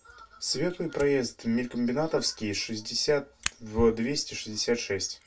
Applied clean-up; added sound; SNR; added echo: none; Fire; 18 dB; reverberation time 0.1 s.